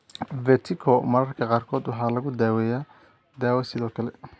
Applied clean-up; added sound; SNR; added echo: none; none; none; none.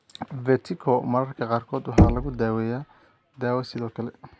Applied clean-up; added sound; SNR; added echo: none; Knock; -1 dB; none.